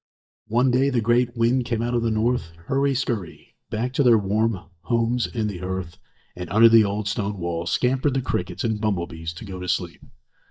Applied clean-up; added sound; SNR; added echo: neural mask model DeepFilterNet 3.